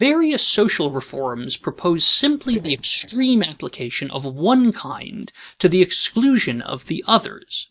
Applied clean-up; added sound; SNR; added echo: neural mask model DeepFilterNet 3.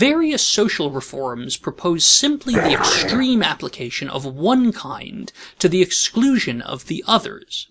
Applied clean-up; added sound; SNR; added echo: none; Dog; 2 dB; none.